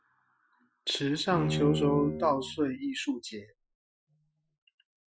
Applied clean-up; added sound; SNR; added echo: classical method Wiener filter.